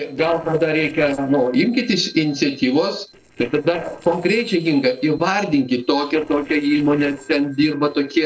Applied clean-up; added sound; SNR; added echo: neural separator model SepFormer DNS4.